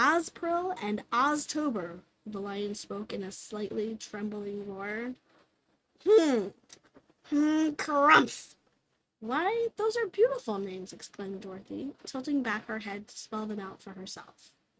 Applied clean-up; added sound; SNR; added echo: neural mask model RNNoise.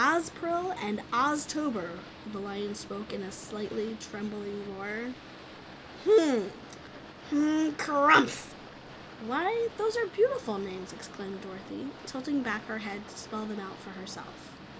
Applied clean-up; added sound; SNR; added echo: none; Boat, Water vehicle; 15 dB; none.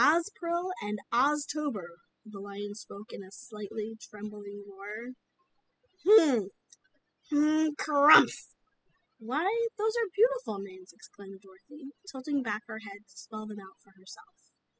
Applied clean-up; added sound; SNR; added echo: classical method spectral subtraction.